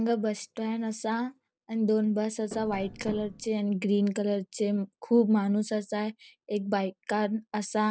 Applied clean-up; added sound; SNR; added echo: none; Tap; 13 dB; none.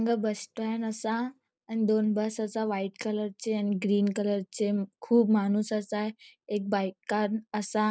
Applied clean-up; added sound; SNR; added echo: none; none; none; none.